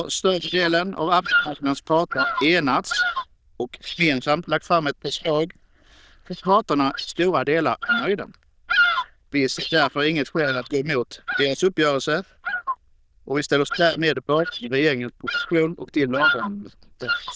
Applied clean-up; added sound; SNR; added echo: neural diffusion model UNIVERSE++.